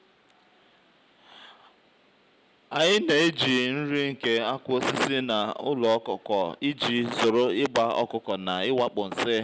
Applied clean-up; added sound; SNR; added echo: none; none; none; none.